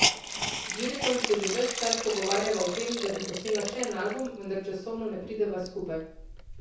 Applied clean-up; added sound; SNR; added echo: none; Hiss; 2 dB; reverberation time 0.6 s.